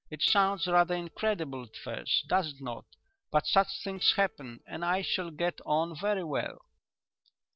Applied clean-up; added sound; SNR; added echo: neural separator model SepFormer DNS4.